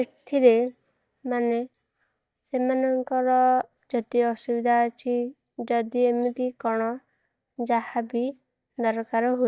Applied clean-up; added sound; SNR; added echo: neural mask model DeepFilterNet 3.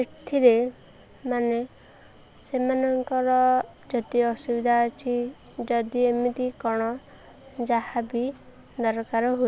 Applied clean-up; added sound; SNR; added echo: none; none; none; none.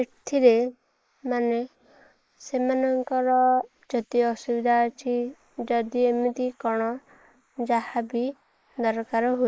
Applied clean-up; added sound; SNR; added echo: neural mask model Resemble Enhance denoiser.